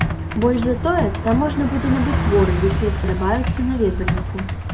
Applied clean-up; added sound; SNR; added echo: none; Computer keyboard + Bus; 1 dB; none.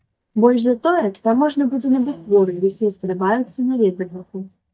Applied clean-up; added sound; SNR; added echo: neural mask model DeepFilterNet 3.